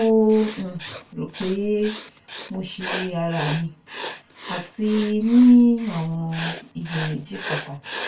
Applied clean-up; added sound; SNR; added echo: none; Writing; 13 dB; reverberation time 0.2 s.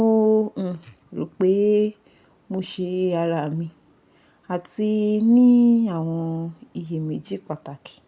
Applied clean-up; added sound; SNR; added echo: none; none; none; none.